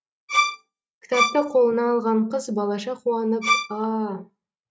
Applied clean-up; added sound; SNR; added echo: neural mask model RNNoise.